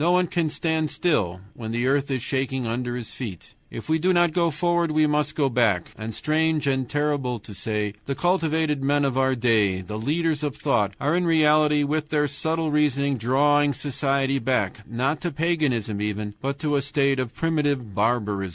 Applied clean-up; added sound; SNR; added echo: none; none; none; none.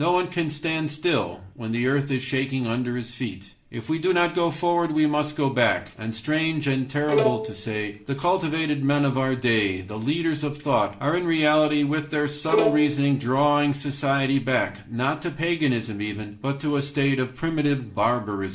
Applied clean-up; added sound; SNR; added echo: none; Bowed string instrument; 3 dB; reverberation time 0.4 s.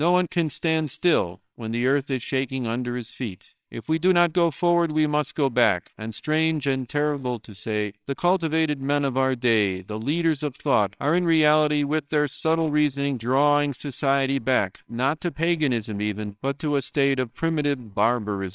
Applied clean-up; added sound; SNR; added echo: neural separator model SepFormer WHAMR!.